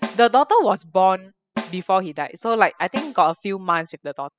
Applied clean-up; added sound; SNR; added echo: classical method spectral subtraction.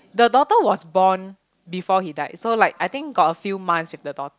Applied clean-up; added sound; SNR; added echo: none; none; none; none.